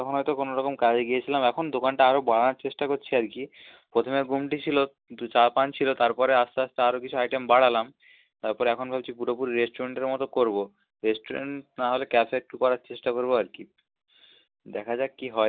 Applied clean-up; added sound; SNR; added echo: none; none; none; none.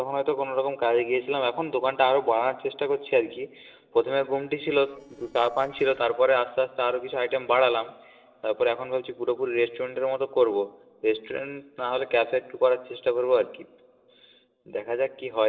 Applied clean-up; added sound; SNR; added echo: neural separator model SepFormer DNS4.